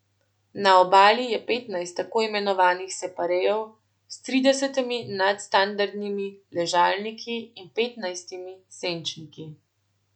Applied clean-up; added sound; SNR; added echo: none; none; none; none.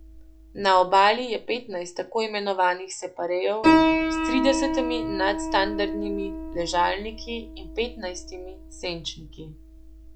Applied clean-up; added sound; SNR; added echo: none; Piano; 2 dB; none.